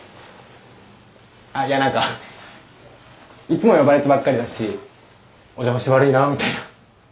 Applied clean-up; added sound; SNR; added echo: none; none; none; reverberation time 0.4 s.